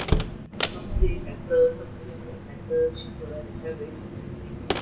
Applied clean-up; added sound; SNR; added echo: none; Slam; 0 dB; reverberation time 0.2 s.